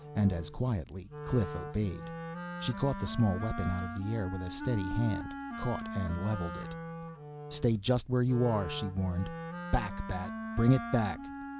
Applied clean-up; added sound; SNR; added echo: none; Wind instrument, woodwind instrument; 8 dB; none.